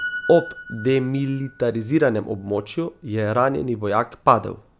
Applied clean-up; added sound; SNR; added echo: none; Piano; 16 dB; none.